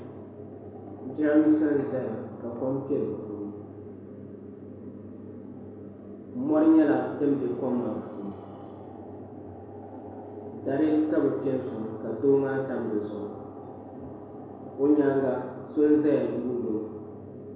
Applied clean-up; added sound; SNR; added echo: none; none; none; reverberation time 1.0 s.